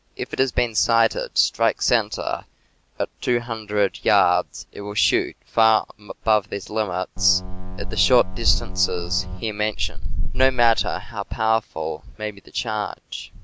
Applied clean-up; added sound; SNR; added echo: none; Boat, Water vehicle; -2 dB; none.